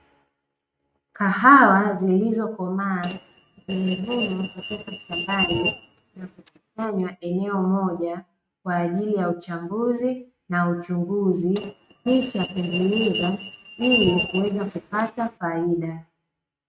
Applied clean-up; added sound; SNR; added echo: neural mask model RNNoise.